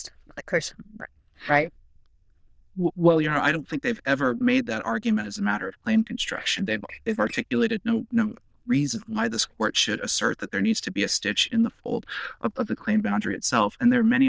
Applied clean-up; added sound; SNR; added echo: neural diffusion model UNIVERSE++.